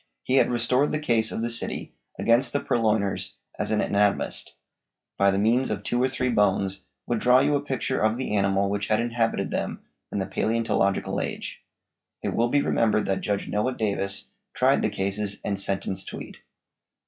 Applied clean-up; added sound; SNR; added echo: classical method log-MMSE.